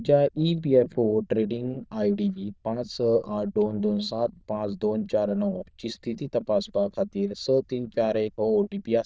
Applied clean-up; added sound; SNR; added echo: neural diffusion model UNIVERSE++.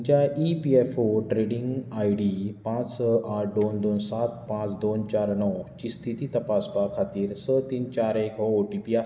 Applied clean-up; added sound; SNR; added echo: none; Engine; 19 dB; none.